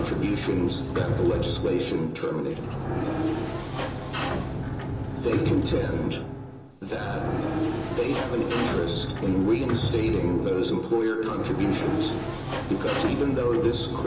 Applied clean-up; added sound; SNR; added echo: none; Sliding door; 2 dB; reverberation time 0.2 s.